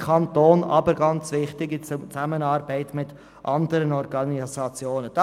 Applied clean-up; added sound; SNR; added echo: none; none; none; none.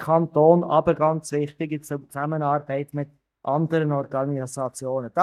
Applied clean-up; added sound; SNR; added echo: neural mask model DeepFilterNet 3.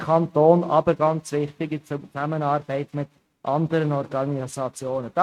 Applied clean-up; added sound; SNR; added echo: neural mask model RNNoise.